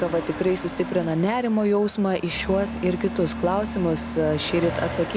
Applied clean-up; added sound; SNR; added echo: none; Engine starting / Accelerating, revving, vroom / Motor vehicle (road); 9 dB; none.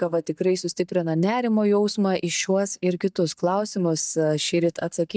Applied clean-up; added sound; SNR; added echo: neural mask model DeepFilterNet 3.